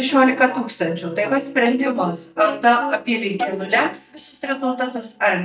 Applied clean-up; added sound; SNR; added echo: neural mask model DeepFilterNet 3.